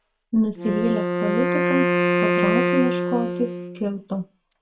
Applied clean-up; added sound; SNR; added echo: none; Wind instrument, woodwind instrument; -2 dB; reverberation time 0.2 s.